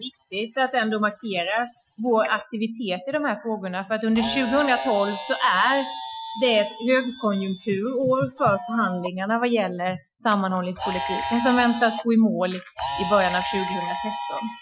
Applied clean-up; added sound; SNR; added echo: classical method Wiener filter.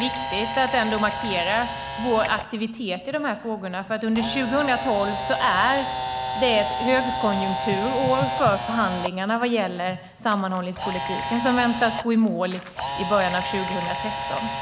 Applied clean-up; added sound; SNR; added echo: none; Camera; 6 dB; none.